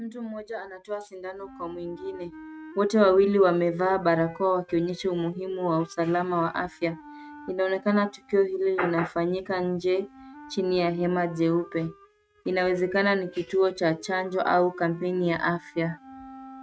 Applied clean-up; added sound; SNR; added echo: neural mask model RNNoise.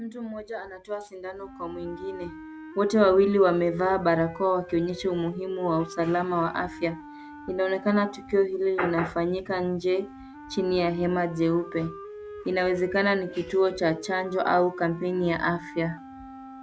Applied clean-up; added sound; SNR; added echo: none; Wind instrument, woodwind instrument; 17 dB; none.